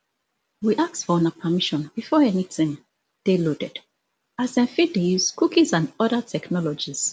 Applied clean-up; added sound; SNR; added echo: none; none; none; none.